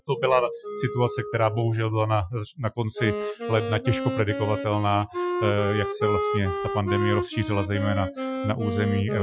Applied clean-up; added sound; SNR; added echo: classical method Wiener filter.